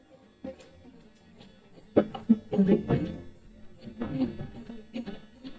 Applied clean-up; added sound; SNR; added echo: neural mask model DeepFilterNet 3.